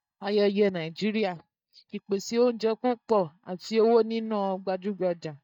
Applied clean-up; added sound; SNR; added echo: neural mask model DeepFilterNet 3.